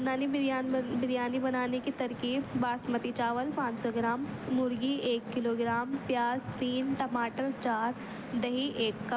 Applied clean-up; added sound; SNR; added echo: none; none; none; none.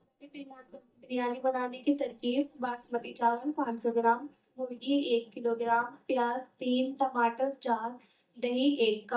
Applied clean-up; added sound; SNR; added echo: neural mask model DeepFilterNet 3.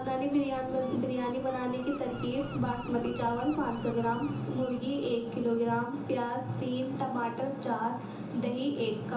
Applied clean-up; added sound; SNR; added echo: none; Gull, seagull; 20 dB; reverberation time 0.6 s.